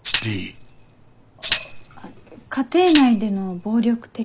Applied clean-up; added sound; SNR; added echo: none; Tambourine; 10 dB; none.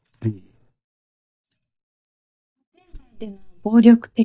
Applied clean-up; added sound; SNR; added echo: neural mask model DeepFilterNet 3.